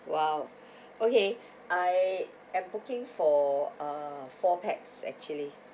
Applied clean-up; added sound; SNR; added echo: none; none; none; none.